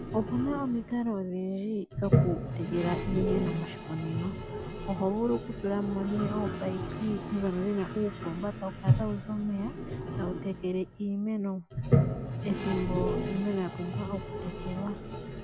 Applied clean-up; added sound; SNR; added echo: none; Toilet flush; 0 dB; none.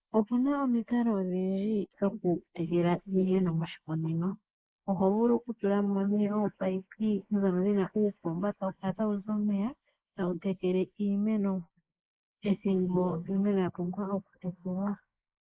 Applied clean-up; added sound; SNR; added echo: neural mask model Resemble Enhance denoiser.